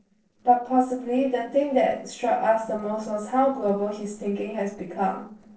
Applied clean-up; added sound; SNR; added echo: neural separator model SepFormer DNS4.